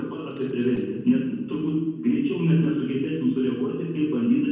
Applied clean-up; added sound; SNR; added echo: neural separator model SepFormer DNS4.